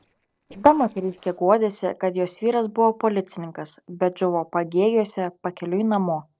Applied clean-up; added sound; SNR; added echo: neural separator model SepFormer DNS4.